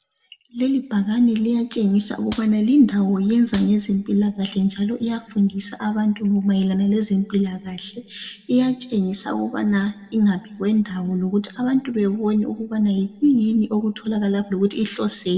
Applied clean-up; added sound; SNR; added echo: none; Clapping; 16 dB; reverberation time 1.1 s.